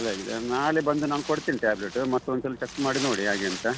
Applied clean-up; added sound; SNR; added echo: none; Wind; 12 dB; none.